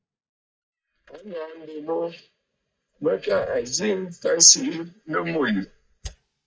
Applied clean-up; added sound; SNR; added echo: neural mask model DeepFilterNet 3.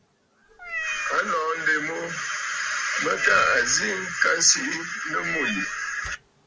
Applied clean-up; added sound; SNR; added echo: none; Meow; 8 dB; none.